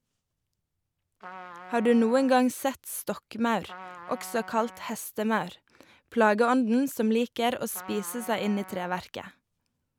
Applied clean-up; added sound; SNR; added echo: none; Trumpet; 18 dB; none.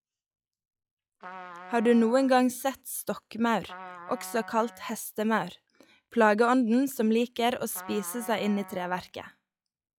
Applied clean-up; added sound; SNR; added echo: classical method log-MMSE.